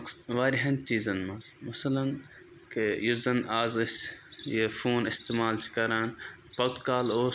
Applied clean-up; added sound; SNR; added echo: none; none; none; none.